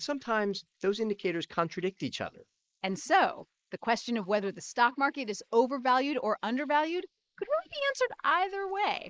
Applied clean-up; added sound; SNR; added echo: neural mask model Resemble Enhance denoiser.